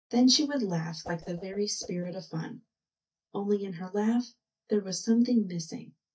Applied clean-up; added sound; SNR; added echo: neural mask model DeepFilterNet 3.